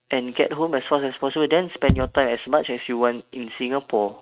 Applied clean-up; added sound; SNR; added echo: neural mask model RNNoise.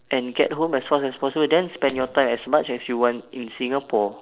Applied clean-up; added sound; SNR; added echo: neural separator model SepFormer DNS4.